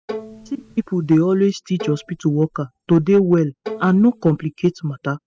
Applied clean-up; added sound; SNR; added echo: classical method spectral subtraction.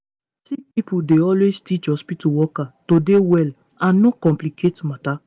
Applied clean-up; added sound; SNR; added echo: none; none; none; none.